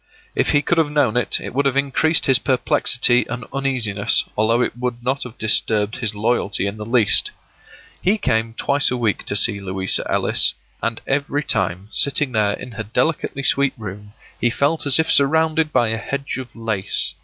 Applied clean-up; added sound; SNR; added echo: none; none; none; none.